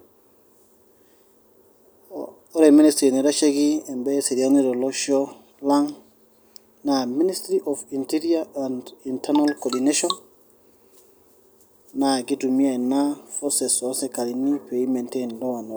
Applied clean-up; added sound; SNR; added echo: none; none; none; none.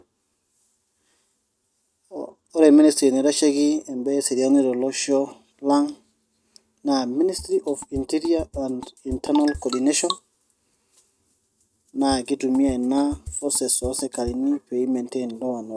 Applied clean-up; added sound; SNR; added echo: neural mask model RNNoise.